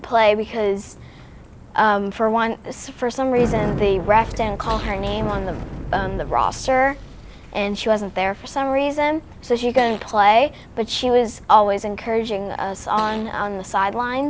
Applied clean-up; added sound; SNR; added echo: none; Fart + Bicycle; 12 dB; none.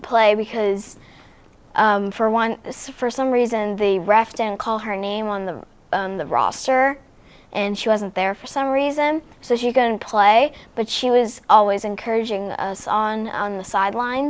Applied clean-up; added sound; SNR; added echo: none; none; none; none.